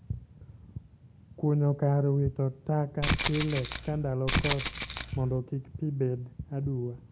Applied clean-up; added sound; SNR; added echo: none; Rattle (instrument); 2 dB; none.